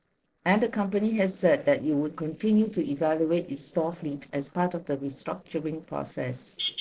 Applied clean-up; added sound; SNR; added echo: neural separator model SepFormer DNS4.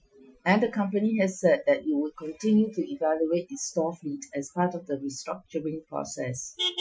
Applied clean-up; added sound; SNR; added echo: classical method Wiener filter.